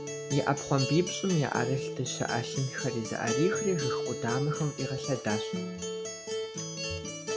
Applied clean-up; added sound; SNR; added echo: none; Acoustic guitar; 3 dB; none.